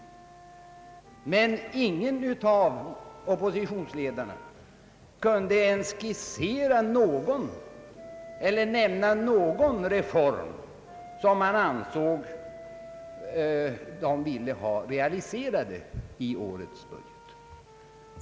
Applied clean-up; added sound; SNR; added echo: none; Wind instrument, woodwind instrument; 20 dB; none.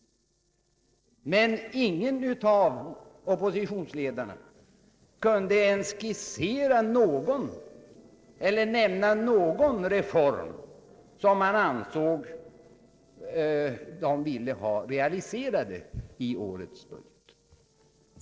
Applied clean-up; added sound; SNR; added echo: neural separator model SepFormer DNS4.